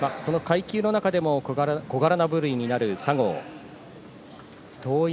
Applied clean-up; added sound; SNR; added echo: none; none; none; none.